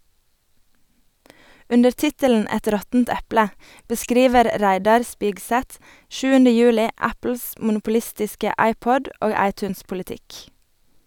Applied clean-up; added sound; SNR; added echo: none; none; none; none.